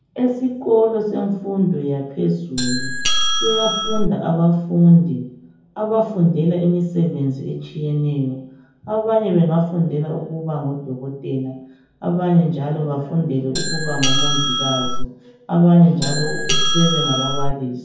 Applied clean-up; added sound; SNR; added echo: none; Doorbell; -1 dB; reverberation time 0.7 s.